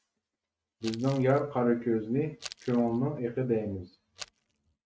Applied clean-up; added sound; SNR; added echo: neural mask model RNNoise.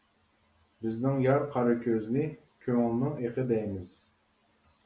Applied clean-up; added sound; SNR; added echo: none; none; none; none.